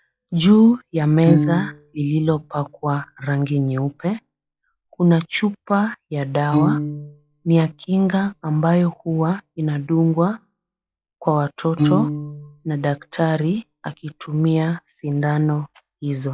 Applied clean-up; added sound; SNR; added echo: classical method log-MMSE.